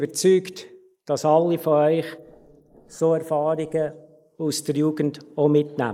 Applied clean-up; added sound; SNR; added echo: neural mask model Resemble Enhance denoiser.